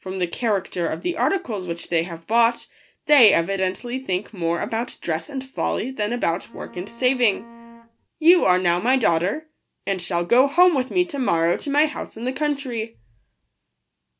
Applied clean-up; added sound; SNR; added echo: none; Bowed string instrument; 20 dB; none.